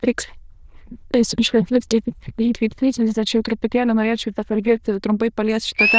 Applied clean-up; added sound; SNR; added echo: neural diffusion model UNIVERSE++.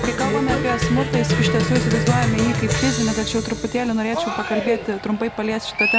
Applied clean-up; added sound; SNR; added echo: none; Cheering; 0 dB; none.